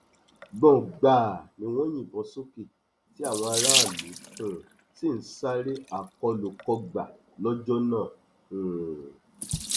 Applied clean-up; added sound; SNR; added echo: none; Sink (filling or washing) / Water tap, faucet; 5 dB; none.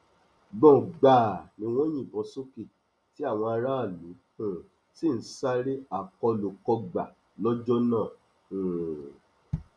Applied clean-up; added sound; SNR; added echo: none; none; none; none.